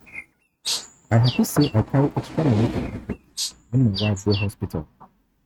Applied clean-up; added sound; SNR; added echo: neural mask model RNNoise.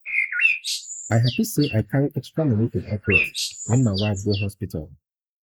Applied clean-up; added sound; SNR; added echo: neural mask model Resemble Enhance denoiser.